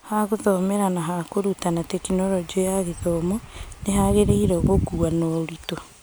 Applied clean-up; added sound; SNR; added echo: none; none; none; none.